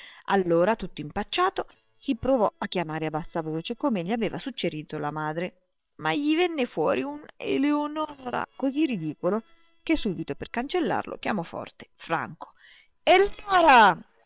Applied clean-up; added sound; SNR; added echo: neural separator model SepFormer WHAM!.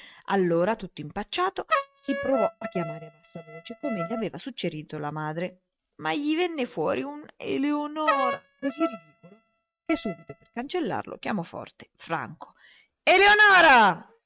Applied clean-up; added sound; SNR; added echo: neural mask model RNNoise.